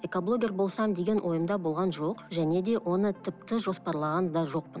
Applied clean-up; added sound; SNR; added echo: none; none; none; none.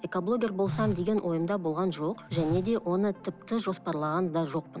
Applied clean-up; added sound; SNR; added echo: none; Telephone; 10 dB; none.